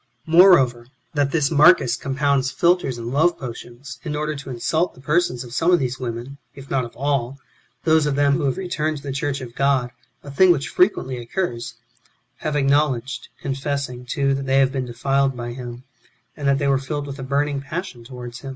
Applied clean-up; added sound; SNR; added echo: none; none; none; none.